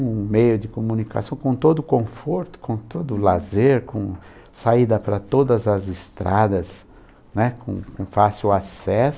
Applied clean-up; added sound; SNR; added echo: none; none; none; none.